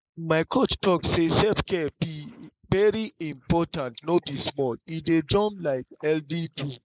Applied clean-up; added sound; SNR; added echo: neural mask model Resemble Enhance denoiser.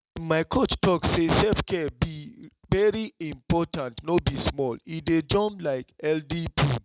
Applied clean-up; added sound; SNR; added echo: none; none; none; none.